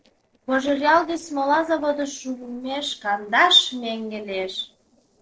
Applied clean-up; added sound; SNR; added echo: neural separator model SepFormer DNS4.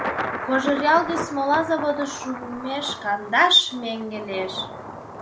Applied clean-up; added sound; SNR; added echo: none; Thunder; 8 dB; none.